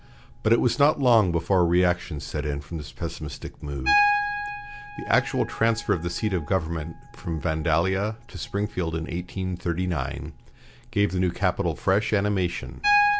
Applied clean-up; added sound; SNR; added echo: none; Piano; 7 dB; none.